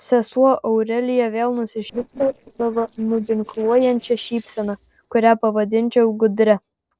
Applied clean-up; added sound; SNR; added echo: neural separator model SepFormer DNS4.